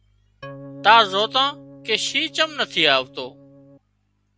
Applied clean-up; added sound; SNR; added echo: none; Organ; 19 dB; none.